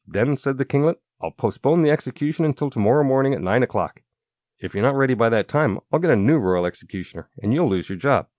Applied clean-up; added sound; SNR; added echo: none; none; none; none.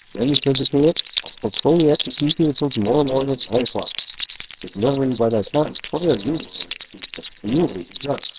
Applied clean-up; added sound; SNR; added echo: neural separator model SepFormer WHAMR!.